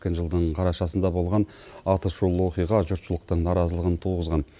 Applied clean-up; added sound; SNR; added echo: none; none; none; none.